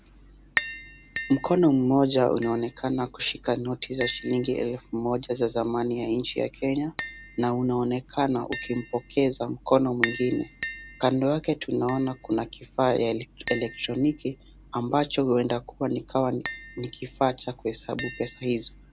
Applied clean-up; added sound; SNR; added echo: none; Tap; 13 dB; none.